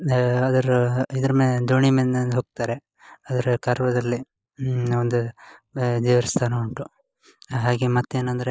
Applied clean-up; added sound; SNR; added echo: neural mask model Resemble Enhance denoiser.